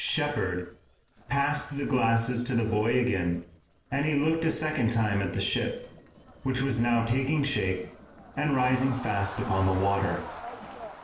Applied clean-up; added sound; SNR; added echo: neural separator model SepFormer DNS4.